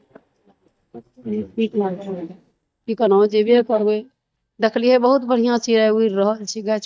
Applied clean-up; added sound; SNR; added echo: neural mask model DeepFilterNet 3.